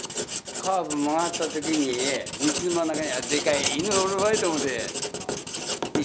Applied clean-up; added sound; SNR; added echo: none; Writing; 3 dB; none.